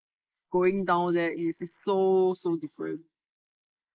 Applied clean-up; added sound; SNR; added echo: neural mask model Resemble Enhance denoiser.